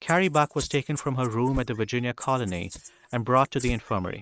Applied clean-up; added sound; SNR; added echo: neural mask model RNNoise.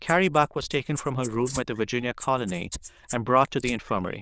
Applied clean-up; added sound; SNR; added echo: neural diffusion model UNIVERSE++.